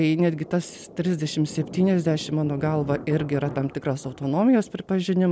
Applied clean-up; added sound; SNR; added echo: none; Thunder; 16 dB; none.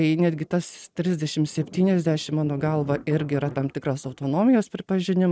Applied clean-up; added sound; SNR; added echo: neural mask model RNNoise.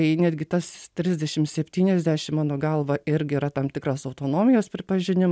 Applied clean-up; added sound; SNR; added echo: none; none; none; none.